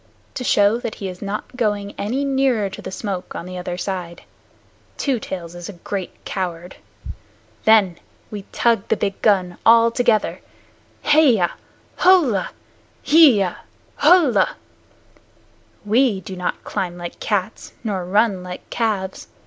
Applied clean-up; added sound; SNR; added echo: none; none; none; none.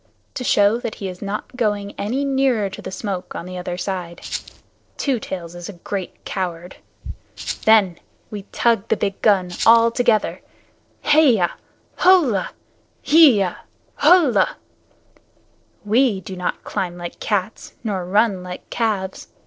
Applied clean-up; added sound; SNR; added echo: neural separator model SepFormer DNS4.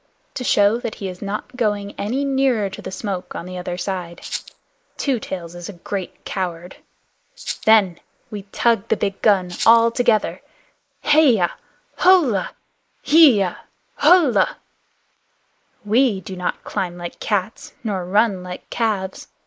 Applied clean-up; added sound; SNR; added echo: neural mask model Resemble Enhance denoiser.